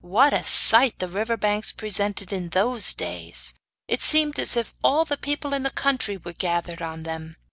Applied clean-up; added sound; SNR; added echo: none; none; none; none.